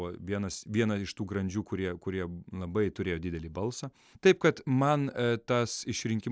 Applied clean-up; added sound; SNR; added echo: none; none; none; none.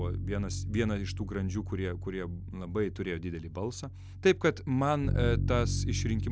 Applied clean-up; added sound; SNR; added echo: none; Bass guitar; 2 dB; none.